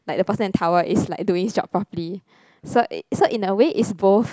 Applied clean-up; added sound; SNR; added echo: none; none; none; none.